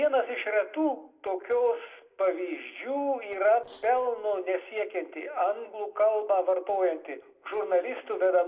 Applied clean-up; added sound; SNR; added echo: neural separator model SepFormer DNS4.